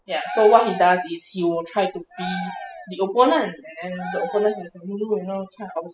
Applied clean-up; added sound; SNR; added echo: classical method spectral subtraction.